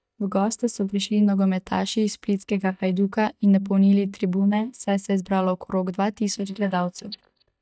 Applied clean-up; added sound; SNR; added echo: neural mask model DeepFilterNet 3.